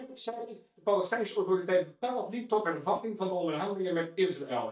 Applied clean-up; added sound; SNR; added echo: neural mask model DeepFilterNet 3.